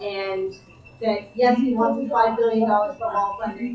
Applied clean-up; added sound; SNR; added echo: classical method WPE with log-MMSE.